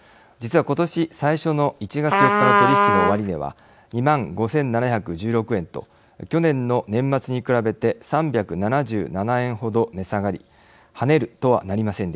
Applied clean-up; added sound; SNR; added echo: none; Trumpet; -4 dB; none.